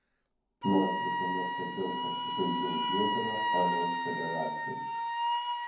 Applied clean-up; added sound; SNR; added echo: none; Wind instrument, woodwind instrument; -3 dB; reverberation time 0.9 s.